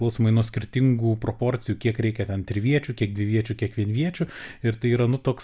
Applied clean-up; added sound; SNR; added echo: none; none; none; none.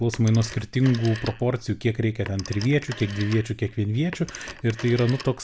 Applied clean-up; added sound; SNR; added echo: none; Telephone; 17 dB; none.